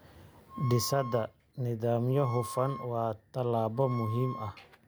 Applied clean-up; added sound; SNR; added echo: none; Wind instrument, woodwind instrument; 13 dB; none.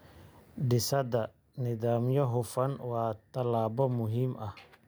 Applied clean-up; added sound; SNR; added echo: none; none; none; none.